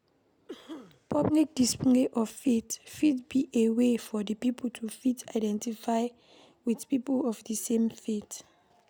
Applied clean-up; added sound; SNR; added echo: none; Cough; 19 dB; none.